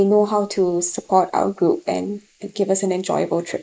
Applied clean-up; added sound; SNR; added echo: neural mask model Resemble Enhance denoiser.